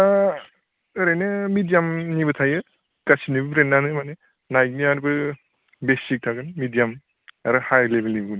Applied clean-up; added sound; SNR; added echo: none; none; none; none.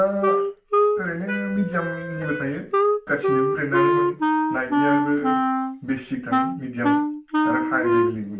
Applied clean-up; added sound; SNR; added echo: none; Wind instrument, woodwind instrument; -5 dB; reverberation time 0.3 s.